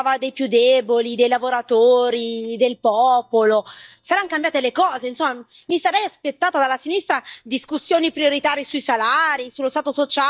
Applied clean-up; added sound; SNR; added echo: neural mask model DeepFilterNet 3.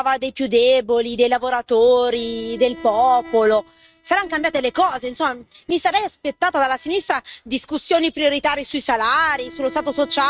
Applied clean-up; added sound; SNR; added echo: neural mask model RNNoise.